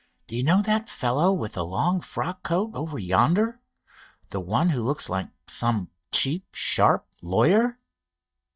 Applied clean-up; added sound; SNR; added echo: neural mask model DeepFilterNet 3.